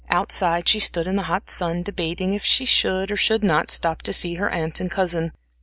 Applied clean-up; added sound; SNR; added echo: none; none; none; none.